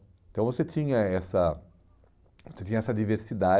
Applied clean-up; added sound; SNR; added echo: none; none; none; none.